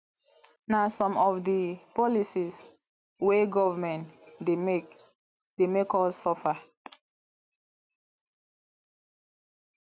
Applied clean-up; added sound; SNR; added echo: none; none; none; none.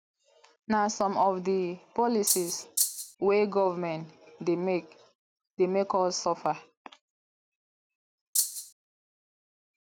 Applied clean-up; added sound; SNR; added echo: none; Rattle (instrument); -1 dB; none.